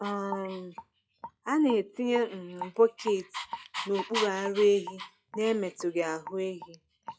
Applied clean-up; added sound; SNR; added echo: classical method log-MMSE.